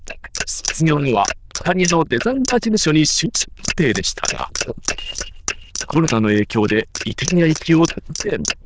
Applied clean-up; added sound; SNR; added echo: neural diffusion model UNIVERSE++.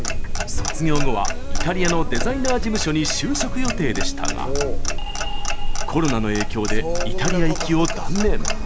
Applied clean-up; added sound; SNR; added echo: none; Clock; -4 dB; none.